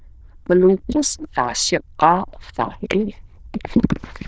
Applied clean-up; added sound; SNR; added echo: neural diffusion model UNIVERSE++.